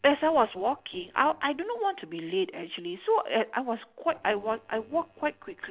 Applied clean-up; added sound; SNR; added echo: neural separator model SepFormer DNS4.